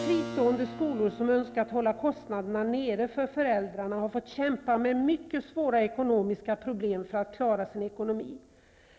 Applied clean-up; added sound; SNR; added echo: none; Keyboard (musical); 16 dB; none.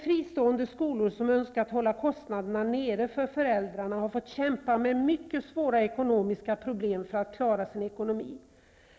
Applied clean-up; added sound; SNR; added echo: none; none; none; none.